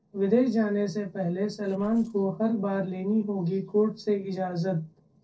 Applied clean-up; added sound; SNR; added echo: neural separator model SepFormer DNS4.